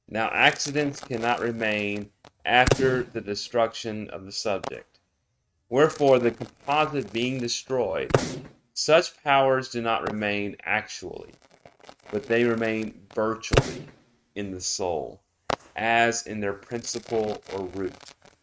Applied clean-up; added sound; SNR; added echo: neural mask model RNNoise.